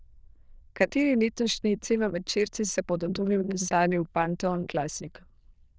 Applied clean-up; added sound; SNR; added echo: neural diffusion model UNIVERSE++.